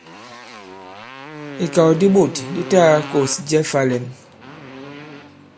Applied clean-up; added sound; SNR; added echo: none; Motorcycle; 14 dB; none.